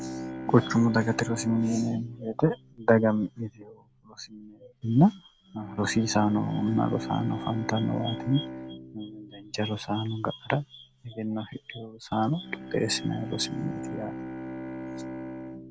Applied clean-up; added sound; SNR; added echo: none; Bowed string instrument; 11 dB; none.